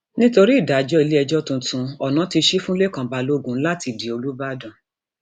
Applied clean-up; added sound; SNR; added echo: none; none; none; none.